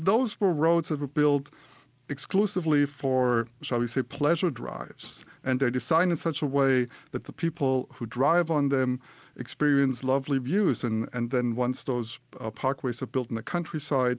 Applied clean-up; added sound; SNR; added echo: none; none; none; none.